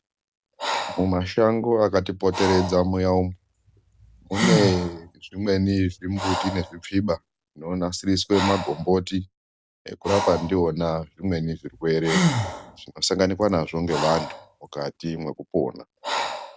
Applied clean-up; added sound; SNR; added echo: none; Breathing; 7 dB; none.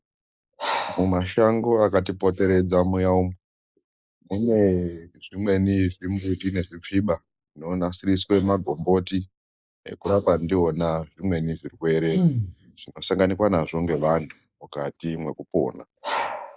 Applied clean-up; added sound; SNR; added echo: neural mask model Resemble Enhance denoiser.